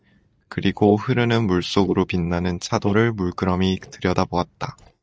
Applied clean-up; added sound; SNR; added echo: neural mask model DeepFilterNet 3.